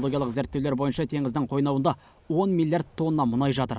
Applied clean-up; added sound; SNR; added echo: none; none; none; none.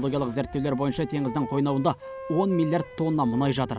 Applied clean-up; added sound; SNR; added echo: none; Wind instrument, woodwind instrument; 14 dB; none.